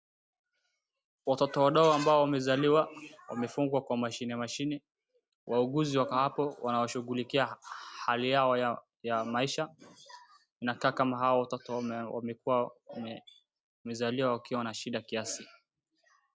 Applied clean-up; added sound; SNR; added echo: none; none; none; none.